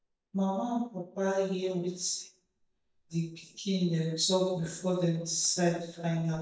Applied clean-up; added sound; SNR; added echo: neural mask model DeepFilterNet 3.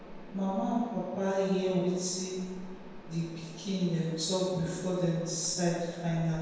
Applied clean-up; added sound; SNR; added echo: none; Mechanisms; 15 dB; reverberation time 1.2 s.